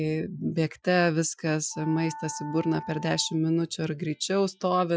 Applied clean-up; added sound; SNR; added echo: classical method Wiener filter.